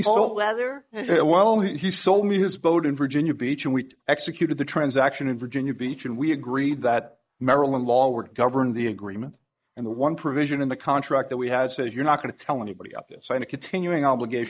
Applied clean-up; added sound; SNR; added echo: neural mask model Resemble Enhance denoiser.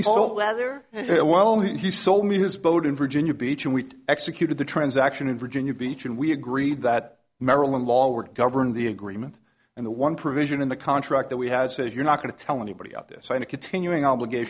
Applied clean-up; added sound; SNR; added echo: none; none; none; none.